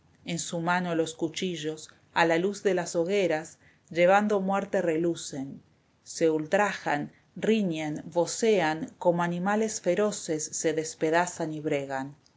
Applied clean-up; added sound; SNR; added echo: none; none; none; none.